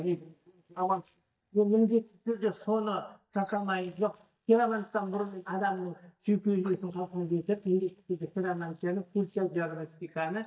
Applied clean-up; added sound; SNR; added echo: neural mask model DeepFilterNet 3.